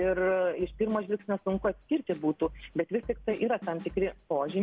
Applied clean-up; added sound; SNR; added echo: none; Drum kit; 18 dB; none.